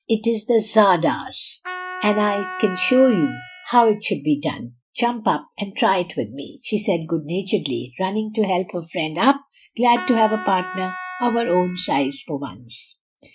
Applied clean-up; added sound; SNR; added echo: classical method Wiener filter.